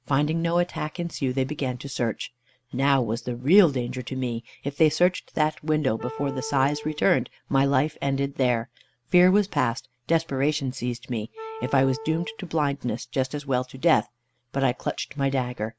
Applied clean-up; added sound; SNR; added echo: none; Wind instrument, woodwind instrument; 13 dB; none.